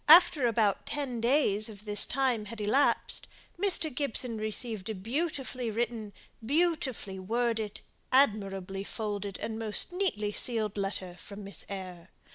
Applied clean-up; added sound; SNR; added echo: none; none; none; none.